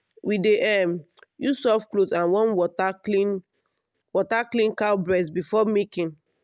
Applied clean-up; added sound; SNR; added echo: none; none; none; none.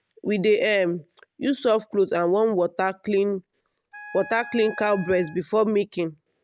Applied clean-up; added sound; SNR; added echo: none; Wind instrument, woodwind instrument; 17 dB; none.